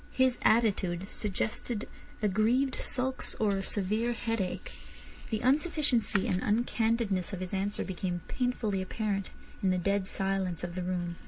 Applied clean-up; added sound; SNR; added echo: none; none; none; none.